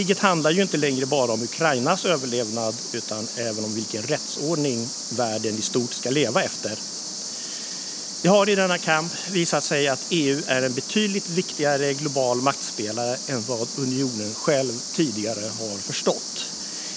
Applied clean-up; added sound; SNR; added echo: none; Cricket; 8 dB; none.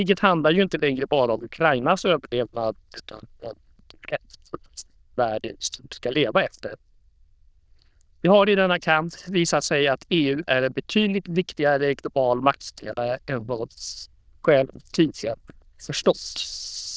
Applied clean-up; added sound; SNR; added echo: neural diffusion model UNIVERSE++.